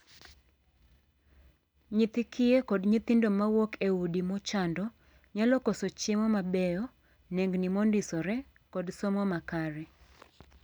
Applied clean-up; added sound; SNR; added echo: none; none; none; none.